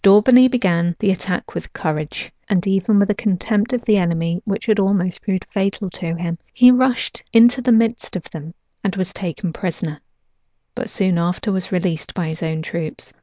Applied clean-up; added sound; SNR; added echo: none; none; none; none.